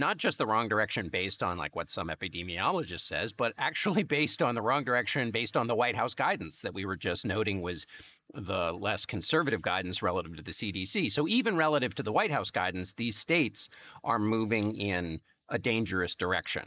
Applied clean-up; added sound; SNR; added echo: neural mask model Resemble Enhance denoiser.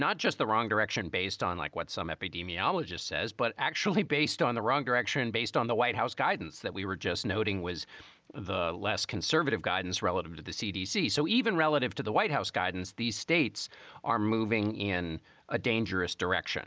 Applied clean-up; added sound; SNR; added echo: none; none; none; none.